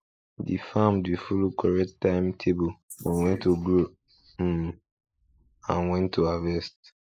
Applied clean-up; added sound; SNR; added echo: neural mask model Resemble Enhance denoiser.